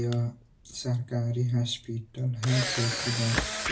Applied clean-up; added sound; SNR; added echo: none; Camera; 5 dB; reverberation time 0.2 s.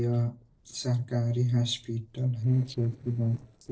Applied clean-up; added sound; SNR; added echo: neural separator model SepFormer DNS4.